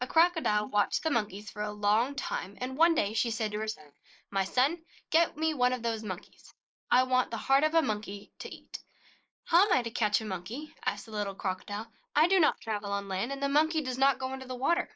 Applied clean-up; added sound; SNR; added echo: neural mask model Resemble Enhance denoiser.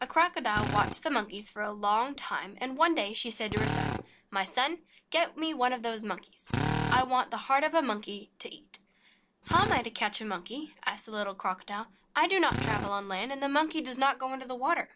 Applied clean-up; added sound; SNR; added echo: none; Drill; 8 dB; none.